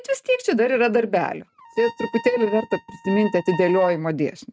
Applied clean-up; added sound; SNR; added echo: neural mask model RNNoise.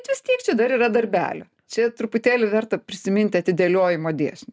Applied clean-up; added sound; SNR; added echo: none; none; none; none.